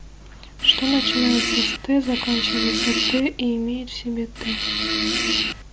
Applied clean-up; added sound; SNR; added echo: none; Fart; -1 dB; none.